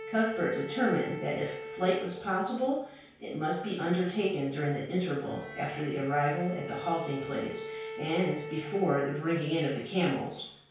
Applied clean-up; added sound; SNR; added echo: none; Bowed string instrument; 12 dB; reverberation time 0.5 s.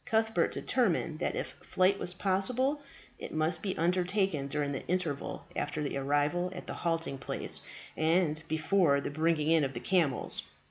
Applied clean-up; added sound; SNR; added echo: none; none; none; none.